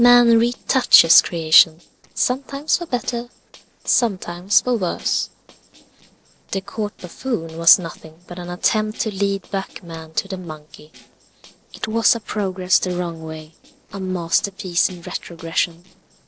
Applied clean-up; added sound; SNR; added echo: neural separator model SepFormer DNS4.